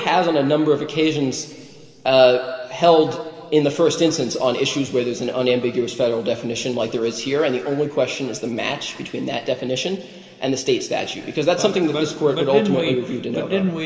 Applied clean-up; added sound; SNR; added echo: none; none; none; reverberation time 2.3 s.